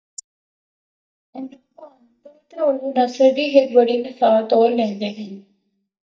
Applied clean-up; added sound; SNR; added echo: neural mask model DeepFilterNet 3.